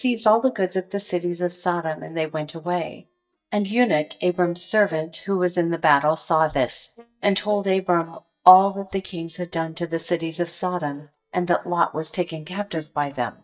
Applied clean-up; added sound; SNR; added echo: neural mask model DeepFilterNet 3.